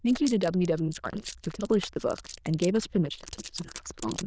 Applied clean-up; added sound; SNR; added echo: neural diffusion model UNIVERSE++.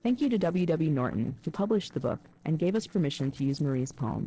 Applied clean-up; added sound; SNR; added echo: neural separator model SepFormer DNS4.